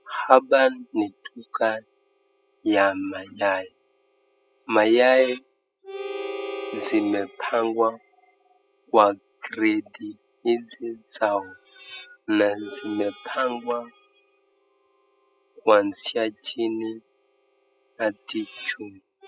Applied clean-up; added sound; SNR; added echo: classical method spectral subtraction.